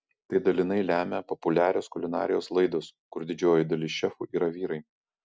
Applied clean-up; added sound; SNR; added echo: none; none; none; none.